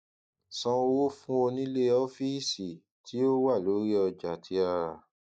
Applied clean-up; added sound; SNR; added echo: neural mask model DeepFilterNet 3.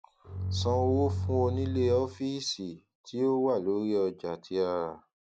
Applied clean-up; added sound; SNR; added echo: none; Bowed string instrument; 3 dB; none.